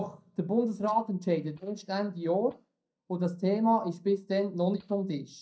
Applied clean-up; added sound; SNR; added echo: neural mask model DeepFilterNet 3.